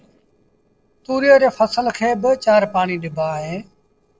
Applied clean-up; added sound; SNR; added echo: neural separator model SepFormer DNS4.